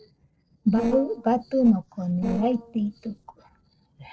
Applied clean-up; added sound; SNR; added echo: neural separator model SepFormer DNS4.